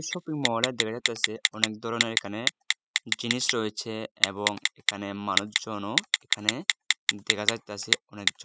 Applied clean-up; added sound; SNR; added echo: classical method spectral subtraction.